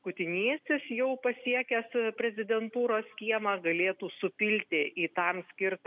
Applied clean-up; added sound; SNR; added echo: none; none; none; none.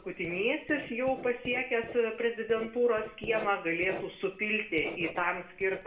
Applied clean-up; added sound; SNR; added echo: none; Writing; 15 dB; reverberation time 0.5 s.